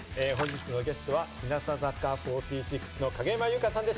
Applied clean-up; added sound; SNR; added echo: none; Splash, splatter; 14 dB; none.